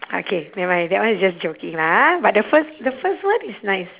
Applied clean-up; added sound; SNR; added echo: none; none; none; none.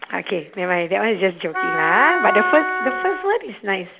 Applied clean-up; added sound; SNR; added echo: none; Wind instrument, woodwind instrument; 2 dB; none.